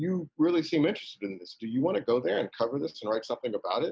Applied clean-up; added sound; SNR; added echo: none; none; none; none.